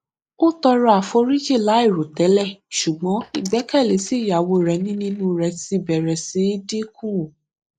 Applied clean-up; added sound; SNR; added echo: neural mask model Resemble Enhance denoiser.